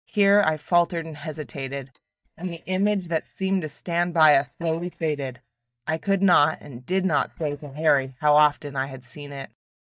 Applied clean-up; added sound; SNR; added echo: neural mask model DeepFilterNet 3.